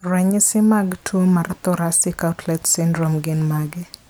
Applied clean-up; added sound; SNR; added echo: none; none; none; none.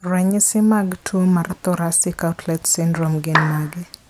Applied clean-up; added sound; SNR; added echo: none; Clapping; 4 dB; none.